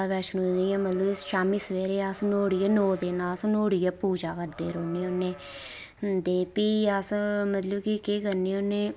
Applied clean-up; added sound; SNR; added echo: none; Livestock, farm animals, working animals; 19 dB; none.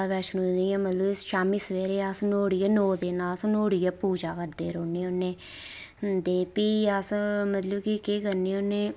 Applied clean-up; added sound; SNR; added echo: none; none; none; none.